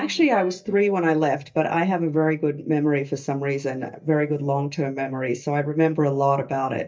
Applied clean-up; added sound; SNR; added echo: neural mask model DeepFilterNet 3.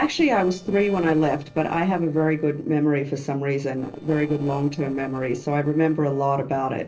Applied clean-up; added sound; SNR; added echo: neural separator model SepFormer DNS4.